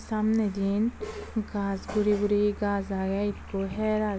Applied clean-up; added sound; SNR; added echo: none; none; none; none.